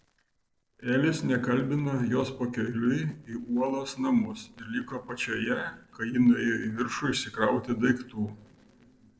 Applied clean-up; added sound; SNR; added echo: neural separator model SepFormer DNS4.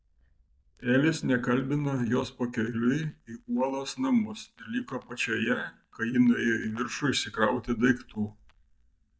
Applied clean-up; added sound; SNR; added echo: neural mask model DeepFilterNet 3.